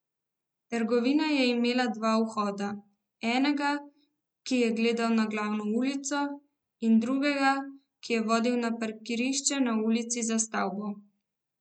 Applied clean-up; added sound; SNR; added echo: none; none; none; none.